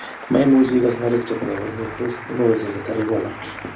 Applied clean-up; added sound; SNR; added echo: none; Applause; 14 dB; reverberation time 0.2 s.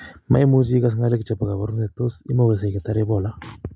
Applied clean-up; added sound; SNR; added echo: none; none; none; none.